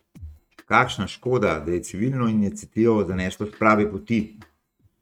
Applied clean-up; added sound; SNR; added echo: neural mask model RNNoise.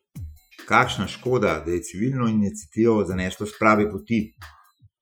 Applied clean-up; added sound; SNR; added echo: classical method Wiener filter.